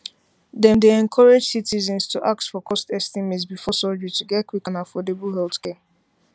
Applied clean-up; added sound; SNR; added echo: none; none; none; none.